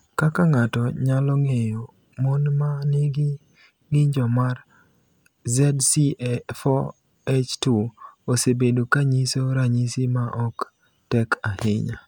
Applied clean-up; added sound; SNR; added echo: none; none; none; none.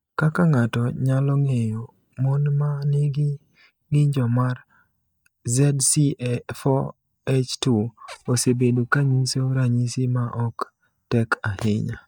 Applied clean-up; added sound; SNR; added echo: neural mask model DeepFilterNet 3.